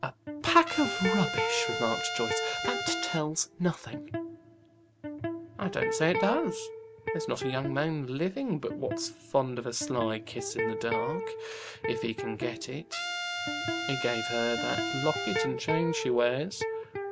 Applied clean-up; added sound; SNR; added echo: none; Electric guitar + Trumpet; 3 dB; none.